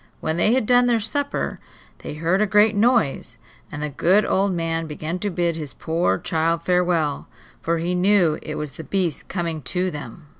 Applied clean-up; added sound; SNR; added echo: none; none; none; none.